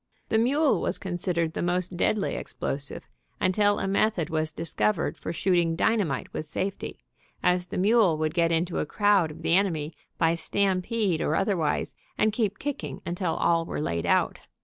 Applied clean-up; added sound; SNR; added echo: none; none; none; none.